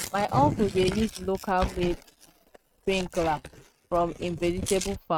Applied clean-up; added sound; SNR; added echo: neural mask model RNNoise.